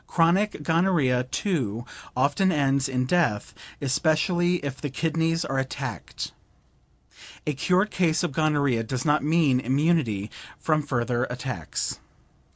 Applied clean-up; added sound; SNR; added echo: none; none; none; none.